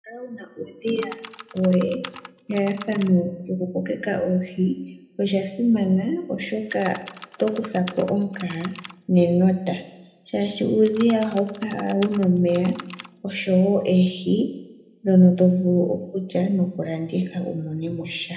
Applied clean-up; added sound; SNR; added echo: none; Computer keyboard; 17 dB; reverberation time 0.9 s.